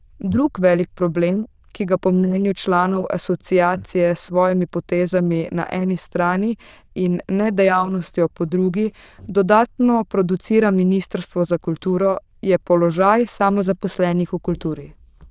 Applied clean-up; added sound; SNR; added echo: neural diffusion model UNIVERSE++.